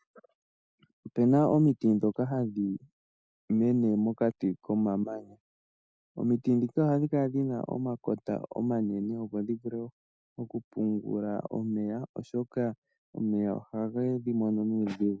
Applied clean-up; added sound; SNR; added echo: none; none; none; none.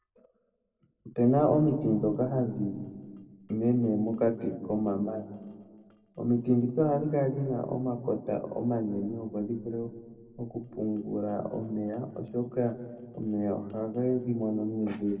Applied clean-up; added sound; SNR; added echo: neural separator model SepFormer DNS4.